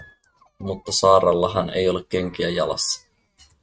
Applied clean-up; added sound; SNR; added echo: neural mask model RNNoise.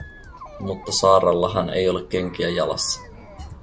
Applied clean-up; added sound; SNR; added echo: none; Chatter; 19 dB; none.